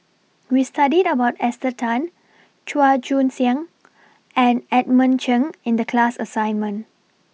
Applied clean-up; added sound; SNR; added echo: none; none; none; none.